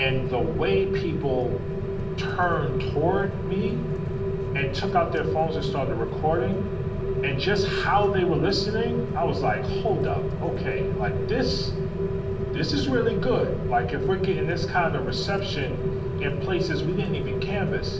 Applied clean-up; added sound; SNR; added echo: none; Rain; 0 dB; reverberation time 0.6 s.